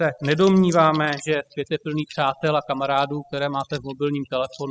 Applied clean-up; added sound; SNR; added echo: classical method spectral subtraction.